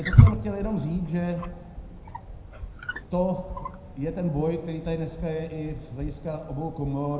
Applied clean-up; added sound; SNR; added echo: none; Wild animals; -3 dB; reverberation time 0.7 s.